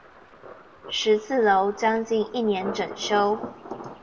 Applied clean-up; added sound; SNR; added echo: none; Thunder; 14 dB; reverberation time 0.8 s.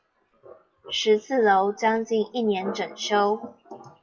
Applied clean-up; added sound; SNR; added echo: classical method WPE with log-MMSE.